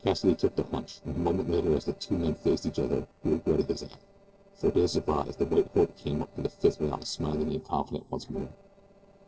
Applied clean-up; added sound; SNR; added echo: neural separator model SepFormer DNS4.